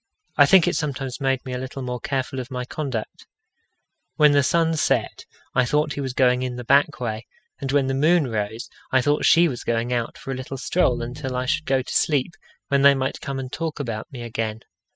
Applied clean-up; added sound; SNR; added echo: classical method spectral subtraction.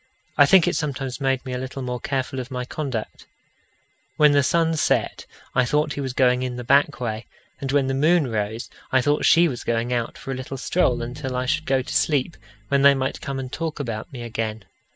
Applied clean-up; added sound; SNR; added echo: none; Bowed string instrument; 12 dB; none.